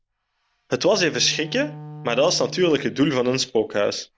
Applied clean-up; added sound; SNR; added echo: none; Wind instrument, woodwind instrument; 18 dB; none.